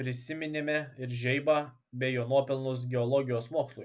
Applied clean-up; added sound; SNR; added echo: none; none; none; none.